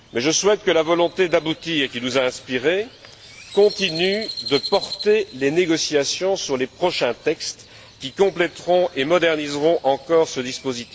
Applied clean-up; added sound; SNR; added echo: none; Crow; 17 dB; none.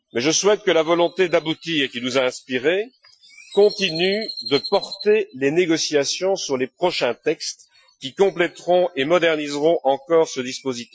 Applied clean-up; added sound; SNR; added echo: classical method Wiener filter.